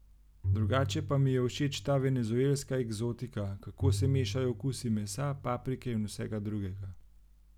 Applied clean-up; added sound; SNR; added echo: none; Bowed string instrument; 5 dB; none.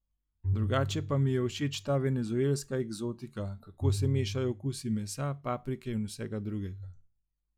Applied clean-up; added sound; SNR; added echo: classical method log-MMSE.